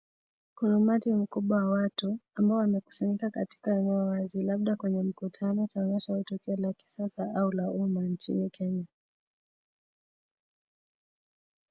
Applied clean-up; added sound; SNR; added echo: none; none; none; none.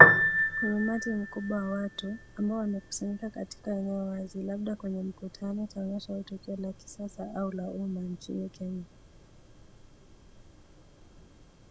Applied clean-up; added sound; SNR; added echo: none; Piano; -4 dB; none.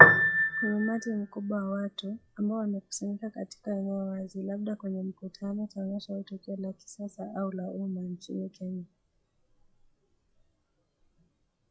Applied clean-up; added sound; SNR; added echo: classical method log-MMSE.